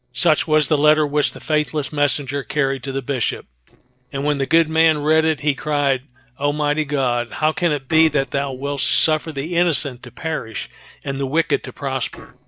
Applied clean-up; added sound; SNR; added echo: neural separator model SepFormer DNS4.